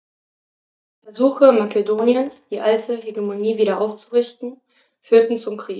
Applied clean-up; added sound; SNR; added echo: neural mask model DeepFilterNet 3.